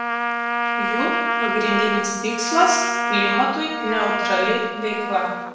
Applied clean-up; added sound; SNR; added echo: none; Trumpet; 0 dB; reverberation time 0.8 s.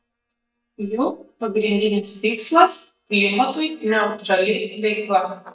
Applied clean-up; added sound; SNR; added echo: neural mask model DeepFilterNet 3.